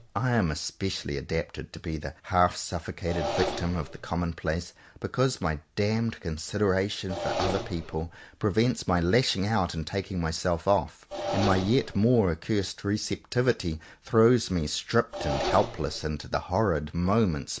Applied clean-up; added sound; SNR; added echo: none; Engine; 11 dB; none.